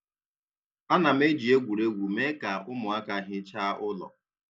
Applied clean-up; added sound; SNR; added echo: none; none; none; none.